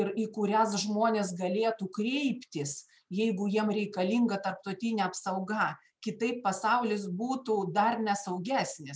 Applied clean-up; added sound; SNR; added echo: none; none; none; none.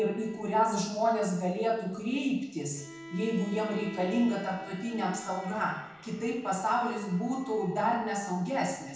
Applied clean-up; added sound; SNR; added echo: none; Bowed string instrument; 19 dB; reverberation time 0.9 s.